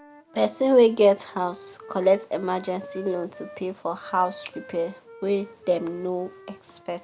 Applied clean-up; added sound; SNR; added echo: none; Wind instrument, woodwind instrument; 20 dB; none.